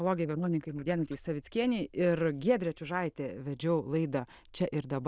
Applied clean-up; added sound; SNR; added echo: neural diffusion model UNIVERSE++.